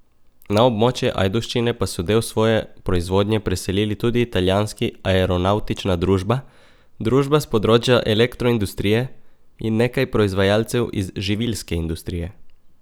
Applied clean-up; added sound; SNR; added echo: none; none; none; none.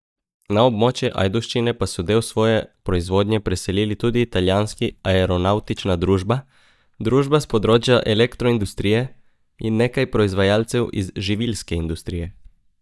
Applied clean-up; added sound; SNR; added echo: neural mask model DeepFilterNet 3.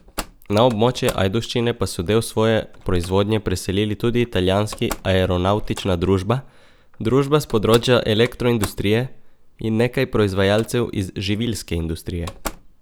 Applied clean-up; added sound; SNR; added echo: none; Slam; 18 dB; none.